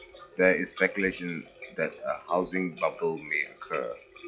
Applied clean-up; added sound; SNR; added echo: classical method log-MMSE.